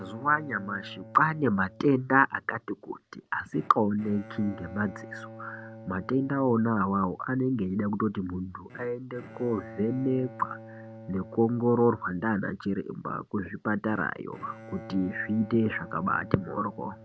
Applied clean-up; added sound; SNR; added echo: none; Bowed string instrument; 18 dB; none.